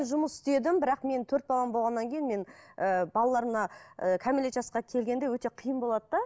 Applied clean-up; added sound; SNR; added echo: none; none; none; none.